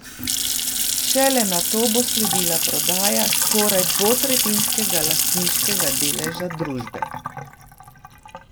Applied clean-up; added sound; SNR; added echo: none; Sink (filling or washing) / Water tap, faucet / Splash, splatter; -4 dB; none.